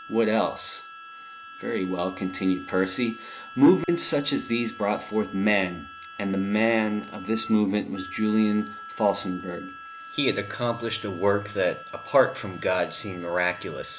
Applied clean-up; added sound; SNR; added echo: none; Harmonica; 16 dB; none.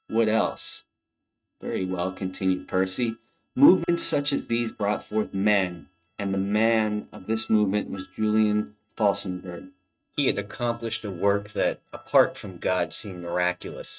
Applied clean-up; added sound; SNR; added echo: neural mask model RNNoise.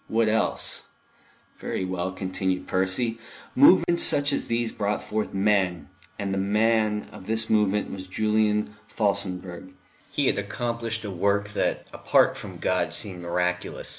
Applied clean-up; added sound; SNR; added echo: none; none; none; none.